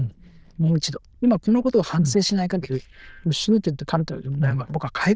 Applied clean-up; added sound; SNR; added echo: neural diffusion model UNIVERSE++.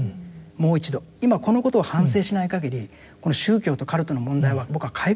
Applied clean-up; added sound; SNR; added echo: none; none; none; none.